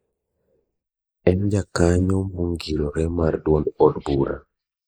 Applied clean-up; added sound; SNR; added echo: neural mask model Resemble Enhance denoiser.